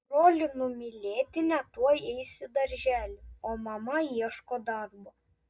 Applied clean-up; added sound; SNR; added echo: neural mask model DeepFilterNet 3.